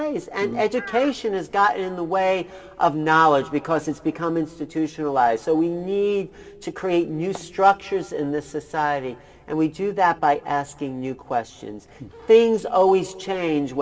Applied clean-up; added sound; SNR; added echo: none; Crow; 19 dB; reverberation time 0.3 s.